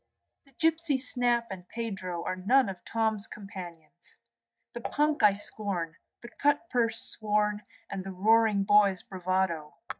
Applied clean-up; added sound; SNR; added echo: neural mask model DeepFilterNet 3.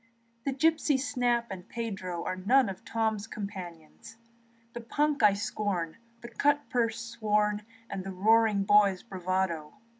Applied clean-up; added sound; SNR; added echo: none; none; none; none.